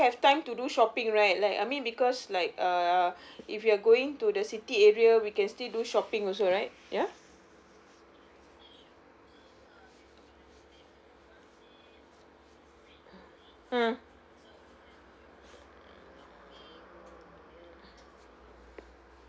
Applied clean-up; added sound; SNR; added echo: none; none; none; none.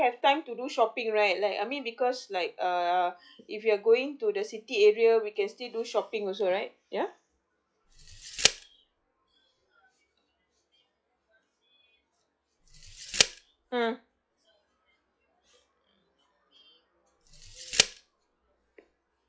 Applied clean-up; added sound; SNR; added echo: classical method log-MMSE.